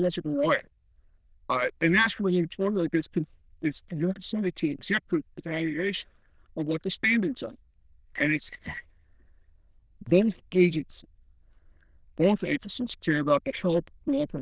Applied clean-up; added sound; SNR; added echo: neural diffusion model UNIVERSE++.